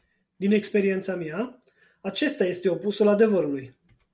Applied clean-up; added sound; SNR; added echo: none; none; none; none.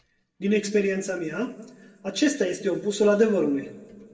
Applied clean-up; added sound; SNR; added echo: none; none; none; reverberation time 1.1 s.